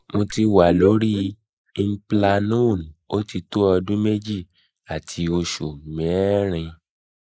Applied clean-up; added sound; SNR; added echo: neural mask model Resemble Enhance denoiser.